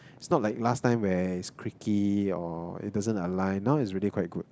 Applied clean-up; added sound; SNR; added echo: none; none; none; none.